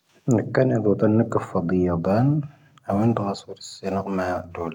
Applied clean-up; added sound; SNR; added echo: none; none; none; none.